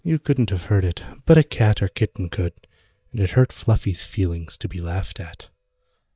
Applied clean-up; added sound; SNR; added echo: neural mask model DeepFilterNet 3.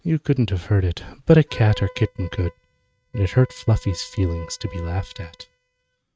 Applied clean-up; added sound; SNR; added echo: neural mask model RNNoise.